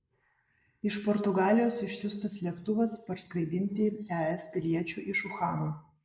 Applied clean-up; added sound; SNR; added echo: neural mask model Resemble Enhance denoiser.